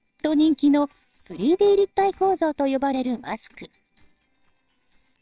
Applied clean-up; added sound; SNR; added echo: neural separator model SepFormer WHAMR!.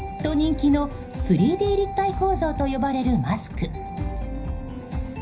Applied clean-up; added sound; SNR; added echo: none; Bass drum; 9 dB; reverberation time 0.5 s.